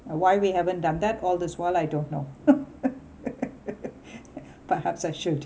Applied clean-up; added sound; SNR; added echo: none; none; none; none.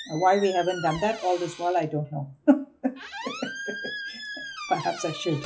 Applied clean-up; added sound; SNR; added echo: classical method log-MMSE.